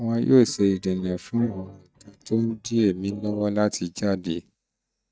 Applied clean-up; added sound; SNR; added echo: neural mask model DeepFilterNet 3.